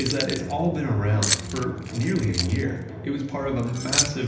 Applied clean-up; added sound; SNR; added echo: none; Keys jangling; 5 dB; reverberation time 0.9 s.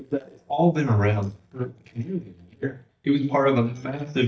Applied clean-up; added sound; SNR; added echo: neural mask model DeepFilterNet 3.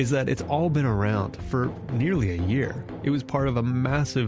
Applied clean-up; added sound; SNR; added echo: none; none; none; none.